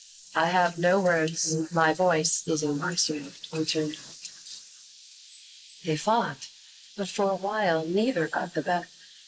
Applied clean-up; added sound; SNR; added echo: neural mask model Resemble Enhance denoiser.